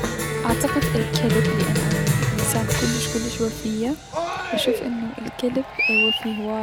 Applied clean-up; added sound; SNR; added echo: none; Cheering; -2 dB; none.